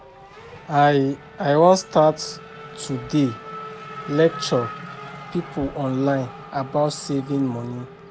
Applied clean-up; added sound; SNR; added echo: none; Race car, auto racing / Accelerating, revving, vroom; 15 dB; none.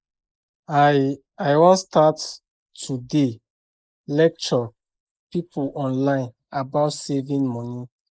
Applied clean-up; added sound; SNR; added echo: neural mask model Resemble Enhance denoiser.